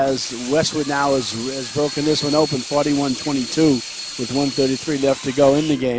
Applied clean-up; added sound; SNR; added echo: none; Sink (filling or washing) / Water tap, faucet; 12 dB; none.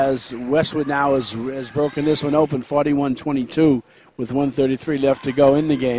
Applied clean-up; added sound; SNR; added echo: none; none; none; none.